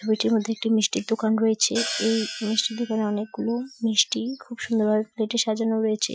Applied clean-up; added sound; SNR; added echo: classical method Wiener filter.